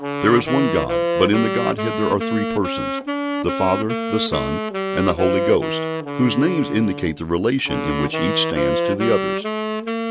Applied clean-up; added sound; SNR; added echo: none; Wind instrument, woodwind instrument; 2 dB; none.